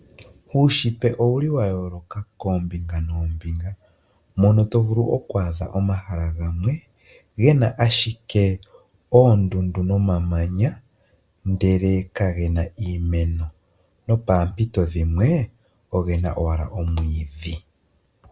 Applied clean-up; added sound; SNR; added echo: none; none; none; none.